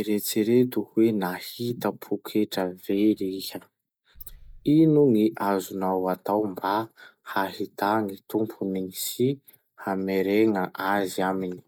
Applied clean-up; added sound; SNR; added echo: neural mask model DeepFilterNet 3.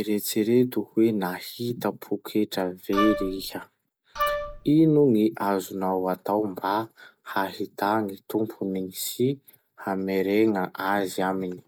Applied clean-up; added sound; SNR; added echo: none; Wind instrument, woodwind instrument; 4 dB; none.